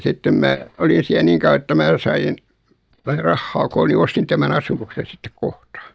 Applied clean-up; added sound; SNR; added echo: neural mask model DeepFilterNet 3.